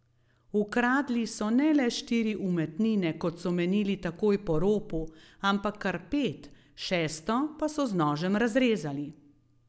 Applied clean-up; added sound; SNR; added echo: none; none; none; none.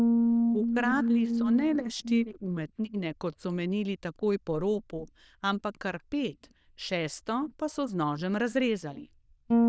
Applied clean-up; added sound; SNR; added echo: neural diffusion model UNIVERSE++.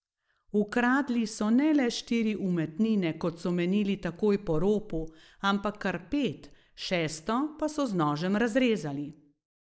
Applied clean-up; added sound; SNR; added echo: neural mask model Resemble Enhance denoiser.